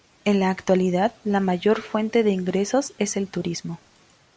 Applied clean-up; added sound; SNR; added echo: none; none; none; none.